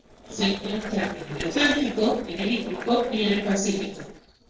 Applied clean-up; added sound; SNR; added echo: neural separator model SepFormer DNS4.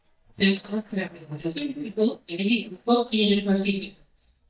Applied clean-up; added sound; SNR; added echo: neural mask model DeepFilterNet 3.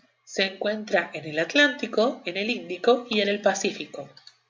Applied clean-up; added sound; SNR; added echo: none; none; none; none.